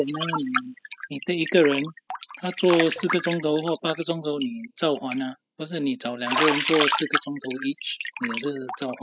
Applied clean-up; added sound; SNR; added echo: classical method spectral subtraction.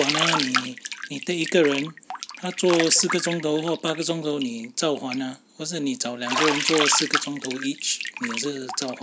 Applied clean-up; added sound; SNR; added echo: none; Bathtub (filling or washing); 4 dB; none.